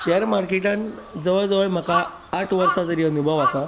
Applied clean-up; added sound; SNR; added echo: none; Crow; 7 dB; none.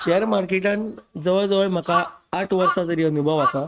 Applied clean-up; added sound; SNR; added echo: neural mask model RNNoise.